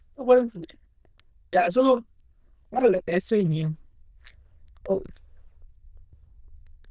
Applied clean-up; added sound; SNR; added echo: neural diffusion model UNIVERSE++.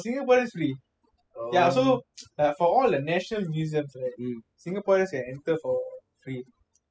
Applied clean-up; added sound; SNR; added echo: classical method spectral subtraction.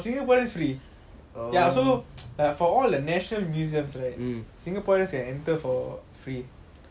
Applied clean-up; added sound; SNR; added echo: none; none; none; none.